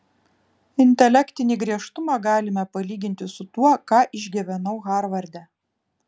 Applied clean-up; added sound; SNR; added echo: none; none; none; none.